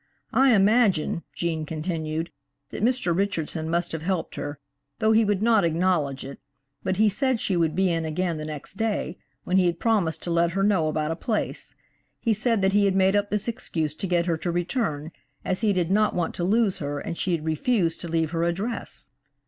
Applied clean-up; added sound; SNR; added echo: none; none; none; none.